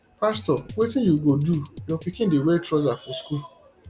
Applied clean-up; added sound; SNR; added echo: none; Drum kit; 16 dB; none.